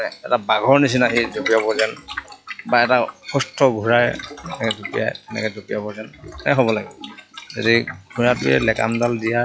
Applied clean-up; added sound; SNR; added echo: classical method log-MMSE.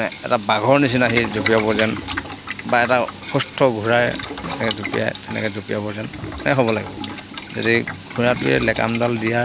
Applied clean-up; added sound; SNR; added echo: none; Boiling; 9 dB; none.